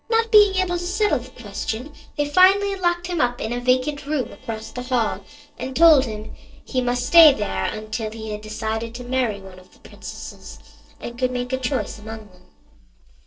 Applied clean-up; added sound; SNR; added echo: neural separator model SepFormer DNS4.